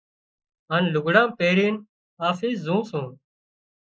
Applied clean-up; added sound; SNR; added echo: neural mask model Resemble Enhance denoiser.